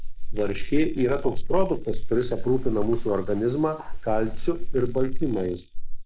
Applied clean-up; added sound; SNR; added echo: neural mask model Resemble Enhance denoiser.